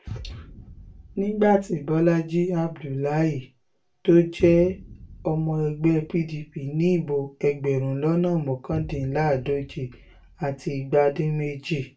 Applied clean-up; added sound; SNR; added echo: none; Boom; 20 dB; reverberation time 0.2 s.